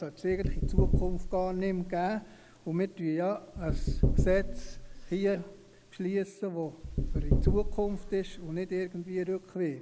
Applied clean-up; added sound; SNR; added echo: none; Knock / Wood; -1 dB; none.